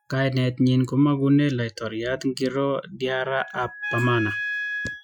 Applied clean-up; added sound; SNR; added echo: classical method Wiener filter.